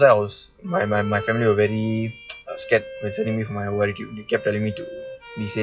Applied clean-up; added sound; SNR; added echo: classical method log-MMSE.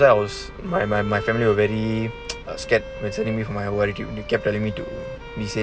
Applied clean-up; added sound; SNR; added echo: none; Bowed string instrument; 13 dB; none.